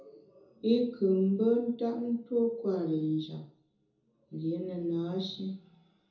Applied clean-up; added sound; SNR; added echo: none; none; none; reverberation time 0.6 s.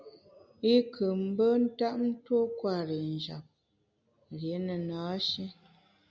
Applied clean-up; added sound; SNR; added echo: none; none; none; none.